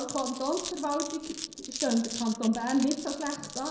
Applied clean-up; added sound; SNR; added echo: none; Glass; 9 dB; reverberation time 0.6 s.